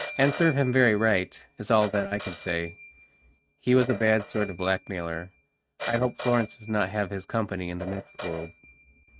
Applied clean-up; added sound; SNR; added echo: neural mask model RNNoise.